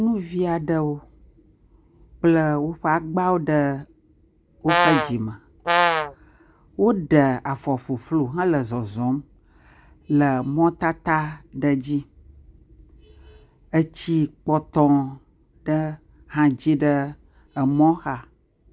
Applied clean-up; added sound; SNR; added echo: none; Brass instrument; -1 dB; none.